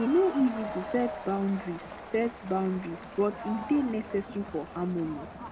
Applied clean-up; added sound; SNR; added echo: none; Crowd; 11 dB; none.